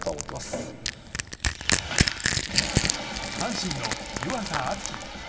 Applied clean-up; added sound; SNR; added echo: none; Crushing; -4 dB; reverberation time 1.5 s.